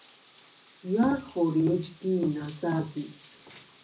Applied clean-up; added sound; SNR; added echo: none; Bathtub (filling or washing); 17 dB; reverberation time 0.4 s.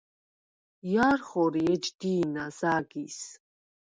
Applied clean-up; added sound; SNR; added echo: none; none; none; none.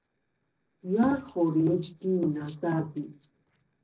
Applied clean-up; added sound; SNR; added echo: neural separator model SepFormer DNS4.